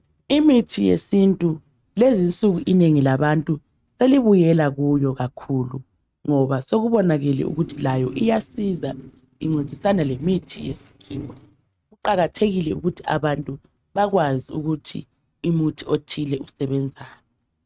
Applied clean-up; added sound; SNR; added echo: neural mask model RNNoise.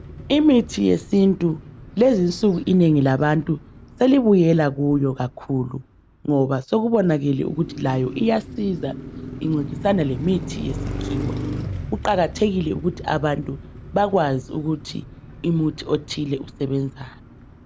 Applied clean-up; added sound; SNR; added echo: none; Car passing by; 13 dB; none.